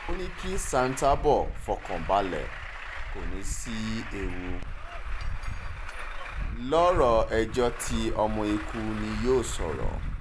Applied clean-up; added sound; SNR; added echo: none; Truck; 3 dB; none.